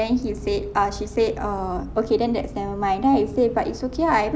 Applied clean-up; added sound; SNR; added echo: none; none; none; none.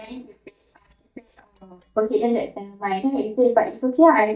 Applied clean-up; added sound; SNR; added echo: neural mask model DeepFilterNet 3.